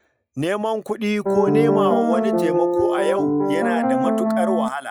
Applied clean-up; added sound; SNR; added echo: classical method log-MMSE.